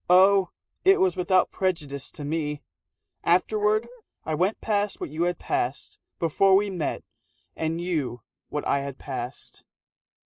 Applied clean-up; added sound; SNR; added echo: neural mask model Resemble Enhance denoiser.